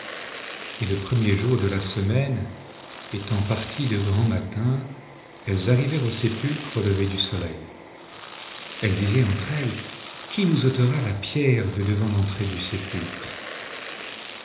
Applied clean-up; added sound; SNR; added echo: none; Domestic sounds, home sounds; 14 dB; reverberation time 1.0 s.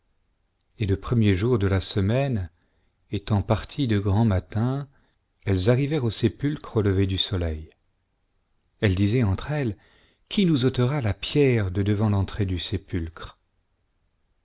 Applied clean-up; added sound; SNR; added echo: none; none; none; none.